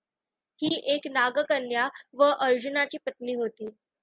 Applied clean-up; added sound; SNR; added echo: none; none; none; none.